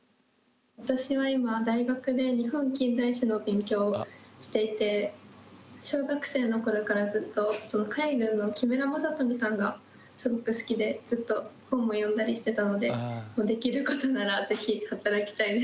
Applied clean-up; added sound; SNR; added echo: none; none; none; none.